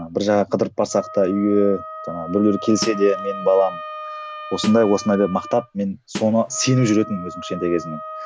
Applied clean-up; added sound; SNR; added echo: none; Snare drum + Wind instrument, woodwind instrument; 13 dB; none.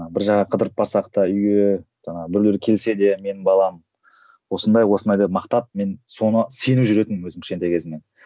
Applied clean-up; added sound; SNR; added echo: none; none; none; none.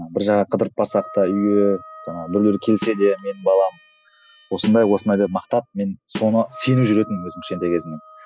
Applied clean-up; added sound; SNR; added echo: classical method spectral subtraction.